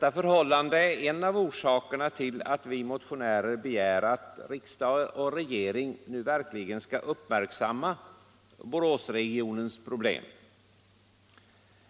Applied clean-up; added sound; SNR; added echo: none; none; none; none.